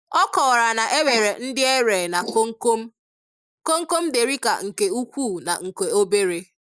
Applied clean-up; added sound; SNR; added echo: neural mask model Resemble Enhance denoiser.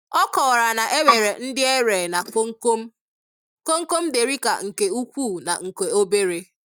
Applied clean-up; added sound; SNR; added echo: neural mask model DeepFilterNet 3.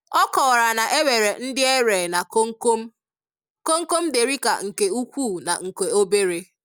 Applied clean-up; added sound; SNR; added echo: none; none; none; none.